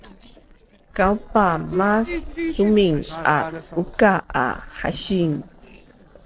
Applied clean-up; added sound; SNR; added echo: neural separator model SepFormer DNS4.